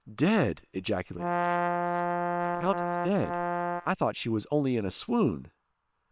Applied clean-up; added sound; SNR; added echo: neural separator model SepFormer WHAM!.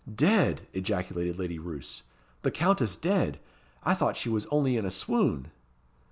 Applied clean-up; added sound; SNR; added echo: none; none; none; none.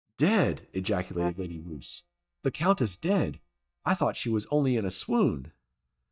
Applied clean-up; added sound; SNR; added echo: neural mask model DeepFilterNet 3.